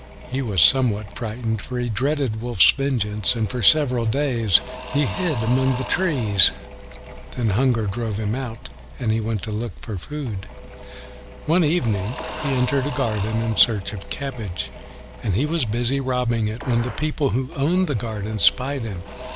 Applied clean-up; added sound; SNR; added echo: none; Engine / Drill / Mechanisms + Gunshot, gunfire; 15 dB; none.